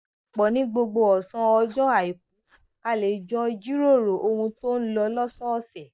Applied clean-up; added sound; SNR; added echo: neural mask model DeepFilterNet 3.